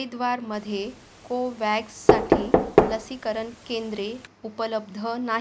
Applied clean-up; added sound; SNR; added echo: none; Knock; -5 dB; none.